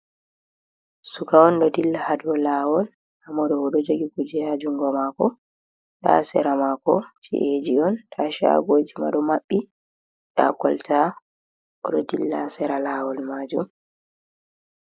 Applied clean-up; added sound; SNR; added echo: neural mask model Resemble Enhance denoiser.